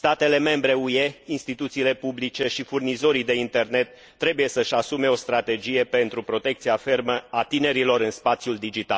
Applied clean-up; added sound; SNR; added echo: none; none; none; none.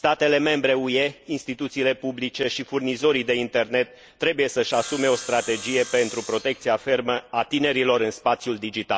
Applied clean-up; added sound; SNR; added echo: none; Sawing; 14 dB; none.